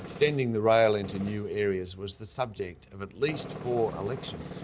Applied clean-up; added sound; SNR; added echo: none; Tools; 14 dB; none.